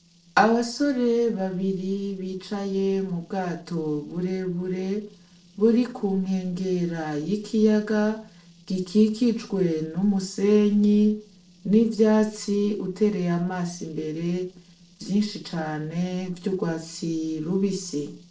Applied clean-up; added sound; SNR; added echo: neural separator model SepFormer DNS4.